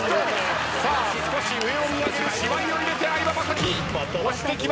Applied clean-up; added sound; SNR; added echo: none; none; none; none.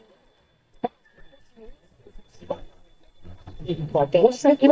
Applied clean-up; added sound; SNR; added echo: neural mask model DeepFilterNet 3.